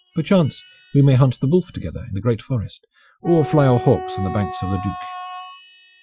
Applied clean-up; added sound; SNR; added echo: classical method Wiener filter.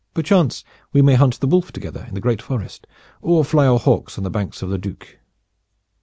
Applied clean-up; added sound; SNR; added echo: none; none; none; none.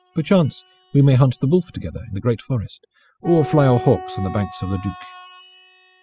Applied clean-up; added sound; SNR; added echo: classical method spectral subtraction.